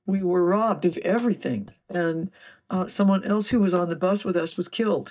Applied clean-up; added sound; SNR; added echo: neural mask model DeepFilterNet 3.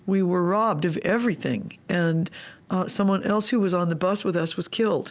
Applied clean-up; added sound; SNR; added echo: none; none; none; none.